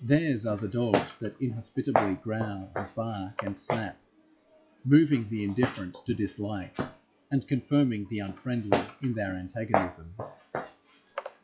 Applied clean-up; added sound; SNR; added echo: classical method log-MMSE.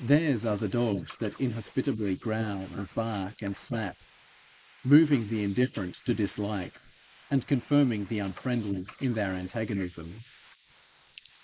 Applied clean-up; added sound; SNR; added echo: neural mask model Resemble Enhance denoiser.